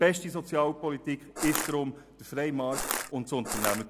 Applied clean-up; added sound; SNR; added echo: none; Crushing; 2 dB; none.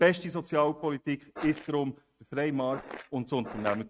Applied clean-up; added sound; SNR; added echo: neural mask model RNNoise.